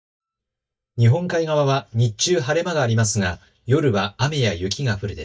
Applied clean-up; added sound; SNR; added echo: neural mask model DeepFilterNet 3.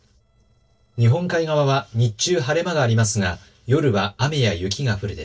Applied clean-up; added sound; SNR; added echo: neural separator model SepFormer DNS4.